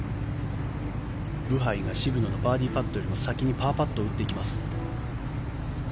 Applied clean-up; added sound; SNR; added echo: none; Acoustic guitar; 12 dB; none.